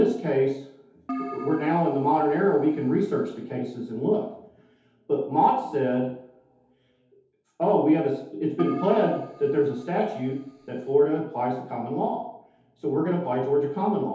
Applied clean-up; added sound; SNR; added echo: none; Keyboard (musical); 13 dB; reverberation time 0.8 s.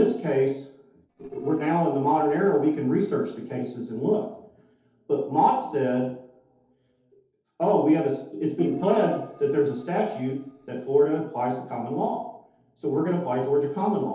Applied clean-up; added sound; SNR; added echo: neural separator model SepFormer DNS4.